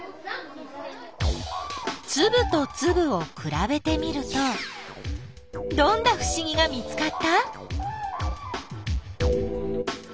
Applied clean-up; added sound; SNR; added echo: none; Bird vocalization, bird call, bird song; 11 dB; none.